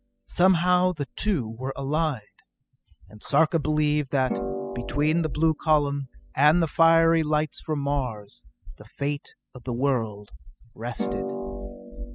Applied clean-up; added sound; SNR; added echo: classical method spectral subtraction.